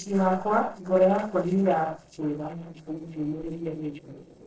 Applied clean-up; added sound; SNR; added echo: neural separator model SepFormer DNS4.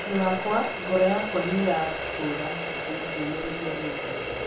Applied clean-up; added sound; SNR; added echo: none; Water tap, faucet; 3 dB; reverberation time 0.6 s.